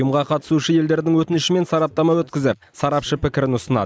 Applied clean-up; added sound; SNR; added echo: neural mask model Resemble Enhance denoiser.